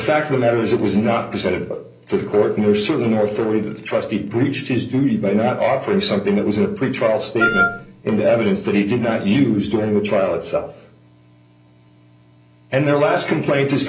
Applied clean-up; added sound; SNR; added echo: none; Wind instrument, woodwind instrument; 1 dB; reverberation time 0.5 s.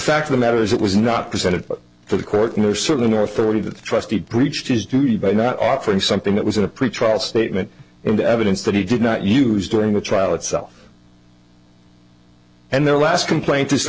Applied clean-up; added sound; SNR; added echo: none; none; none; none.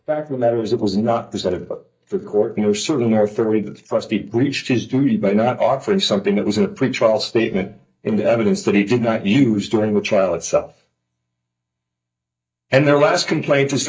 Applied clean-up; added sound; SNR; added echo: neural mask model DeepFilterNet 3.